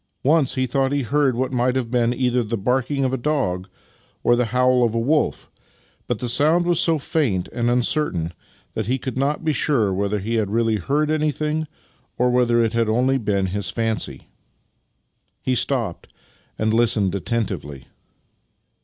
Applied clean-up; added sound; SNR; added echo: none; none; none; none.